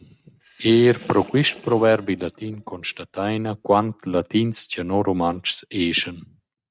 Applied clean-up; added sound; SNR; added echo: neural mask model RNNoise.